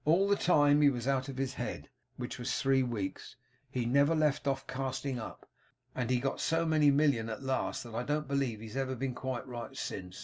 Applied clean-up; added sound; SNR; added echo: none; none; none; none.